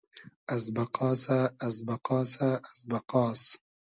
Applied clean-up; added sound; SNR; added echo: none; none; none; none.